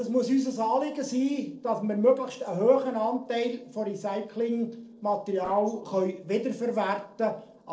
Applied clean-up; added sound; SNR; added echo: neural separator model SepFormer DNS4.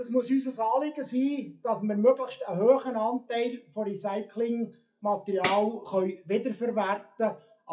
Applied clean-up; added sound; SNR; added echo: classical method WPE with log-MMSE.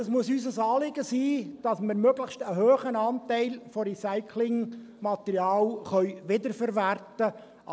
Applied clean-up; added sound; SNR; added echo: none; none; none; none.